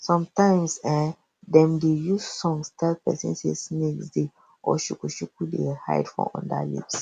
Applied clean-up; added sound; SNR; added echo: none; none; none; none.